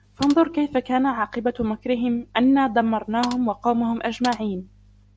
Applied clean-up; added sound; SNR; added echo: none; Computer keyboard; 19 dB; none.